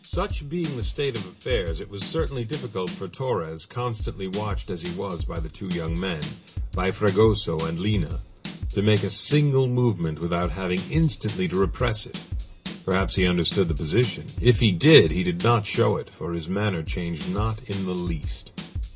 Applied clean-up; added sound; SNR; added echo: none; Drum / Drum kit; 9 dB; none.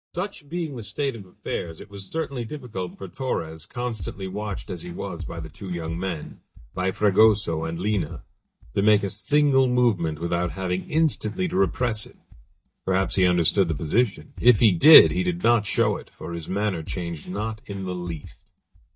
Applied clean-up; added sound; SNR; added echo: neural mask model DeepFilterNet 3.